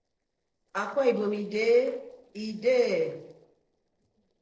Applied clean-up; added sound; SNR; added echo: neural separator model SepFormer DNS4.